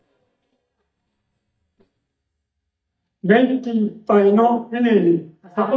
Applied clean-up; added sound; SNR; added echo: neural mask model DeepFilterNet 3.